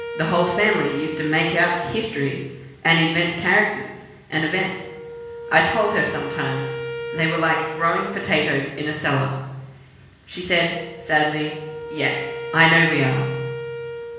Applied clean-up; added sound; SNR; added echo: none; Wind instrument, woodwind instrument; 10 dB; reverberation time 1.1 s.